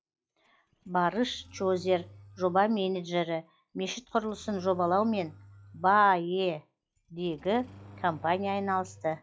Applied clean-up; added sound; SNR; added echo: classical method log-MMSE.